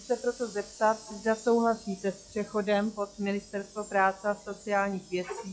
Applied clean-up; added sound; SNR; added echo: classical method log-MMSE.